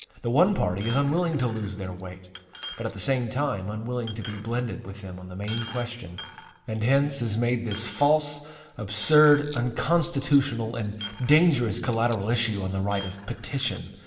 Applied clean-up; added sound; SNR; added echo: none; Coin (dropping); 19 dB; reverberation time 1.1 s.